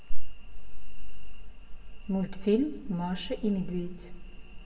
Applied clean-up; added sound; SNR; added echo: none; none; none; reverberation time 2.3 s.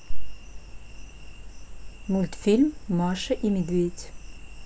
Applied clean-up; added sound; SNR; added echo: none; none; none; none.